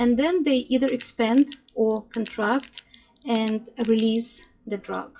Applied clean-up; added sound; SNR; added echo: classical method WPE with log-MMSE.